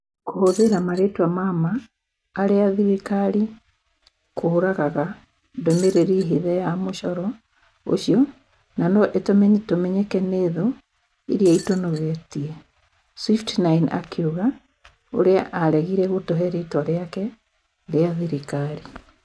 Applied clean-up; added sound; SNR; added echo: none; Shatter; 17 dB; none.